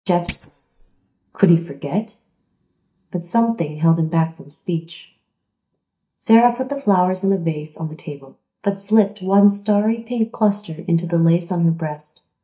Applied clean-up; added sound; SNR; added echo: neural mask model DeepFilterNet 3.